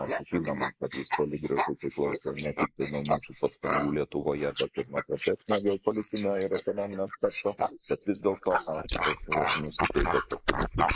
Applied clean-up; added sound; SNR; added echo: neural mask model Resemble Enhance denoiser.